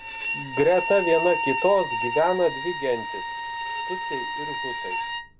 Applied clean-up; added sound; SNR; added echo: none; Bowed string instrument; 3 dB; none.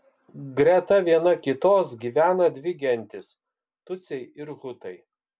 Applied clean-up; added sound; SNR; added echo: none; none; none; none.